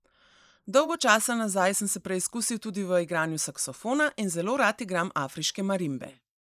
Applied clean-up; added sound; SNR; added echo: neural mask model Resemble Enhance denoiser.